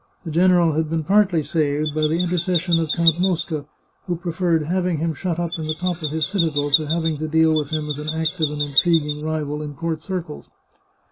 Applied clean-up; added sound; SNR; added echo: none; Chirp, tweet; -1 dB; none.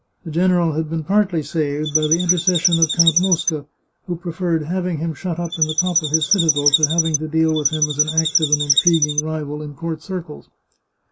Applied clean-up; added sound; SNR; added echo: neural mask model Resemble Enhance denoiser.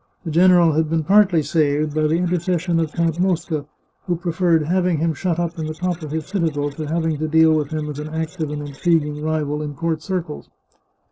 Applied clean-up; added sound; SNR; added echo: neural separator model SepFormer DNS4.